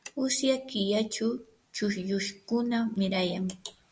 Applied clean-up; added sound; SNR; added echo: none; none; none; none.